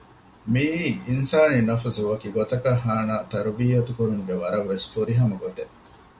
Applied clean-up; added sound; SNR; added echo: none; none; none; none.